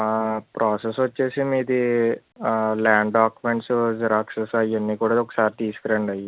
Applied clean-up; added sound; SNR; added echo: none; none; none; none.